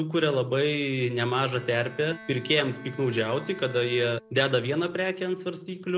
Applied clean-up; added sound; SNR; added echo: none; Bowed string instrument; 20 dB; none.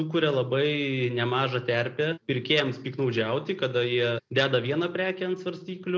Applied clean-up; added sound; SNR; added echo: none; none; none; none.